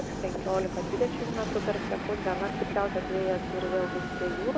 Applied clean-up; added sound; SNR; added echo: none; Train; 2 dB; none.